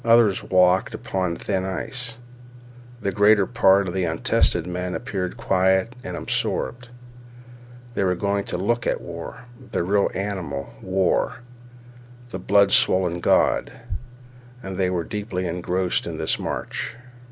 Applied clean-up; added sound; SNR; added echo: none; none; none; none.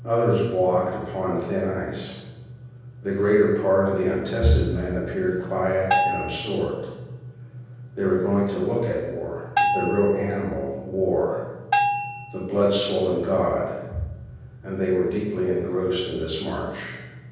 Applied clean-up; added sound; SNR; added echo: none; Bell; 3 dB; reverberation time 1.3 s.